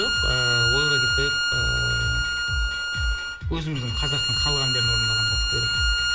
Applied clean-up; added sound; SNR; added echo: none; Bowed string instrument; -4 dB; reverberation time 0.7 s.